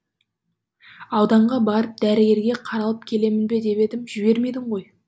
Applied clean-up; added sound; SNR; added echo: none; none; none; none.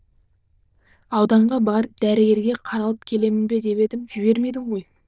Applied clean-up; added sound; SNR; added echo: neural diffusion model UNIVERSE++.